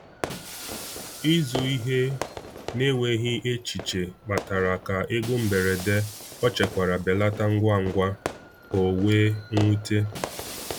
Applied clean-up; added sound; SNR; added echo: none; Shatter + Fireworks; 12 dB; none.